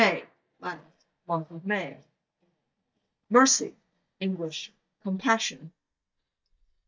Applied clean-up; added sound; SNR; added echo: neural mask model DeepFilterNet 3.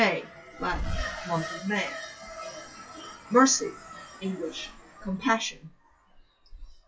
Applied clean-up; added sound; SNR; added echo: classical method WPE with log-MMSE.